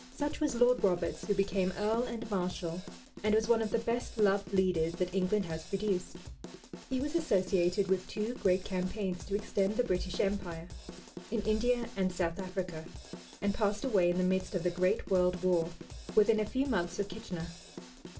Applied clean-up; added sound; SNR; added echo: none; Drum / Drum kit; 15 dB; reverberation time 0.2 s.